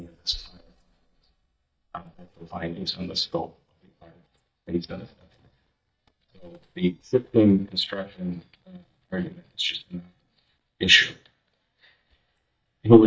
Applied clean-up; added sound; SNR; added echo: neural mask model DeepFilterNet 3.